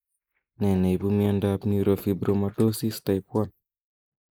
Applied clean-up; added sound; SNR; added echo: neural mask model Resemble Enhance denoiser.